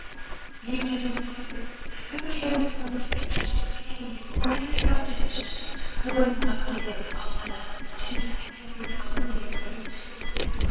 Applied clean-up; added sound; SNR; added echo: neural separator model SepFormer WHAMR!.